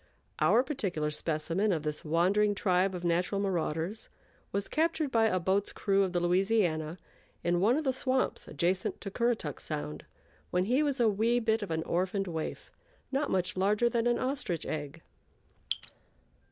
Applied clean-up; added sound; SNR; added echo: none; Drip; 9 dB; none.